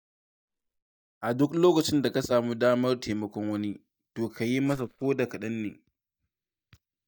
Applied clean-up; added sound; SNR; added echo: neural mask model DeepFilterNet 3.